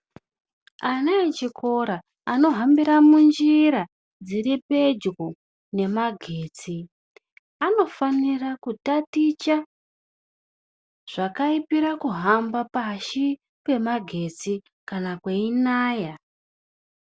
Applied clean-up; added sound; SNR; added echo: none; none; none; none.